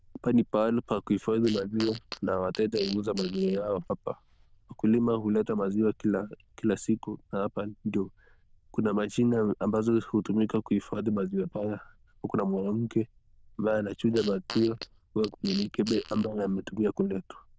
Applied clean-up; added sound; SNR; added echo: neural diffusion model UNIVERSE++.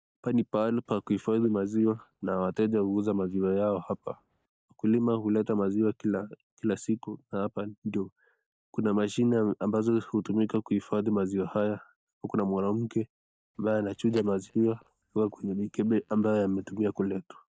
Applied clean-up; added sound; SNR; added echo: neural mask model DeepFilterNet 3.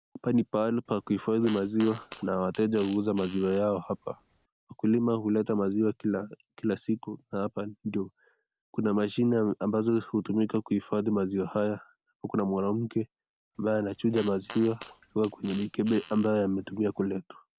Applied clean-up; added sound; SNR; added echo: none; Fart; 16 dB; none.